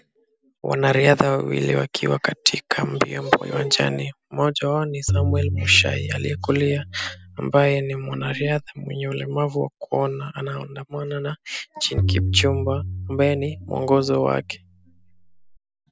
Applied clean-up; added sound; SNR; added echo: none; Tabla; 4 dB; none.